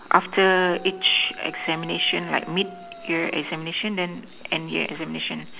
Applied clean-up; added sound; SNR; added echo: none; Dog; 18 dB; none.